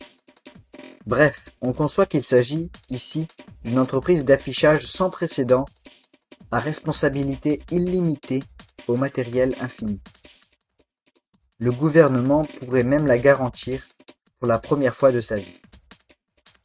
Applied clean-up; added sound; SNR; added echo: neural mask model RNNoise.